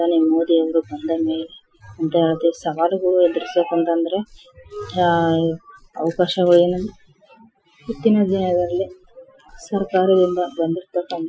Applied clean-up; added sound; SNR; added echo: classical method Wiener filter.